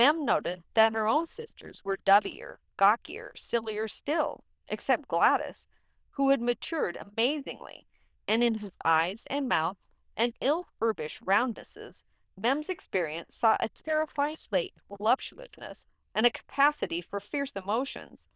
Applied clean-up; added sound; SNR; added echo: neural diffusion model UNIVERSE++.